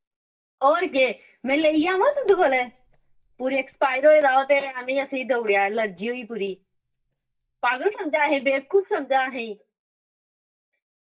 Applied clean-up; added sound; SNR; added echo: neural mask model DeepFilterNet 3.